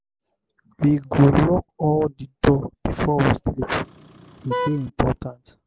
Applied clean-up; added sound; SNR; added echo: none; Vehicle horn, car horn, honking; 9 dB; none.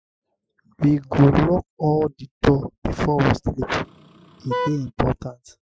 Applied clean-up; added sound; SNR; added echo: classical method Wiener filter.